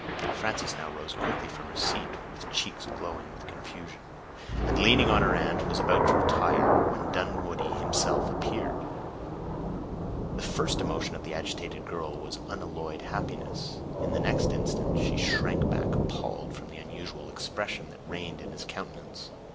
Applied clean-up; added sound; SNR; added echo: none; Thunder / Rain; -4 dB; none.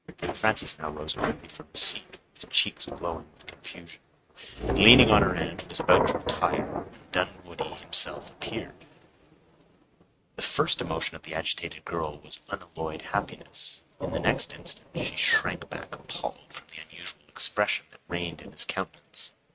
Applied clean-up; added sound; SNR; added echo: neural mask model RNNoise.